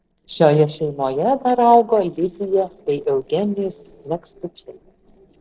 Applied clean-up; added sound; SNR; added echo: neural separator model SepFormer DNS4.